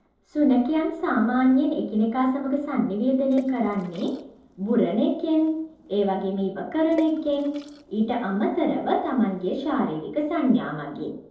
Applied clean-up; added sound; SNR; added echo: neural separator model SepFormer DNS4.